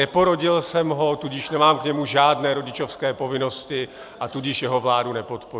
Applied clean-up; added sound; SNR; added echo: none; none; none; none.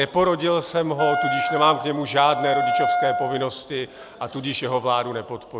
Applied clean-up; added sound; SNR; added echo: none; Wind instrument, woodwind instrument; 1 dB; none.